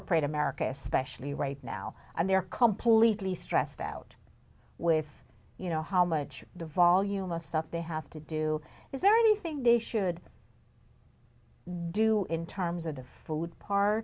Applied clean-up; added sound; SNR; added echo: none; none; none; none.